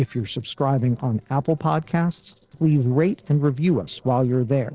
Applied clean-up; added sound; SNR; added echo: neural separator model SepFormer DNS4.